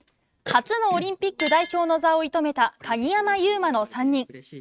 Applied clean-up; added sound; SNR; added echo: neural mask model RNNoise.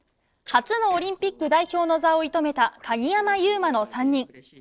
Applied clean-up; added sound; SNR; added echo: neural separator model SepFormer DNS4.